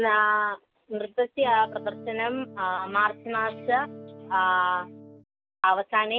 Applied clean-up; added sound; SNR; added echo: none; Electric guitar / Strum; 16 dB; none.